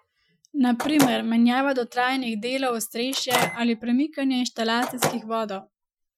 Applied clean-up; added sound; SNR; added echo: classical method Wiener filter.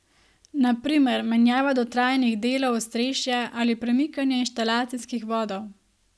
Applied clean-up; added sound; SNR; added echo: none; none; none; none.